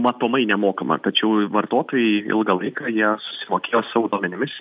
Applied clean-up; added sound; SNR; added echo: none; none; none; none.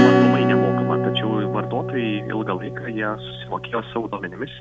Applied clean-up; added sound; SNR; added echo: none; Acoustic guitar / Strum; -5 dB; none.